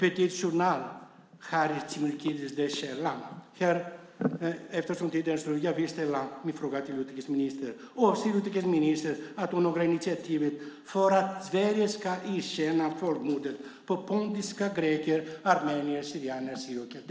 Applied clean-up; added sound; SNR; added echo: none; none; none; none.